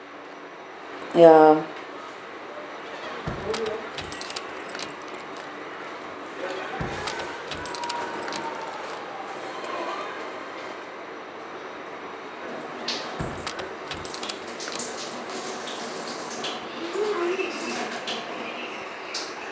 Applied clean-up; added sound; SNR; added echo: none; Squeak; 12 dB; none.